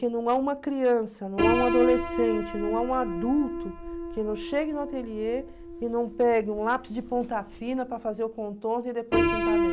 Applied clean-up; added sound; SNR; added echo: none; Piano; 3 dB; none.